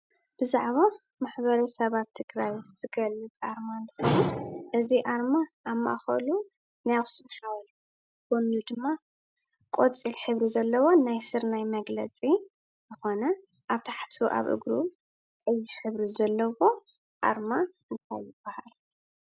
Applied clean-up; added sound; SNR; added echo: none; none; none; none.